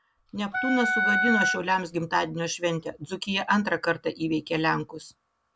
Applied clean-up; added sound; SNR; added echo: none; Wind instrument, woodwind instrument; 0 dB; none.